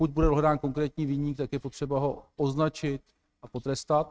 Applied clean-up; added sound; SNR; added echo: neural mask model RNNoise.